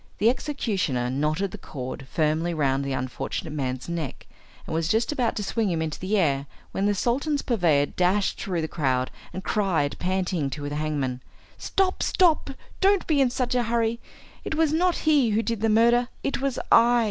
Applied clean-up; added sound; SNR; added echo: none; none; none; none.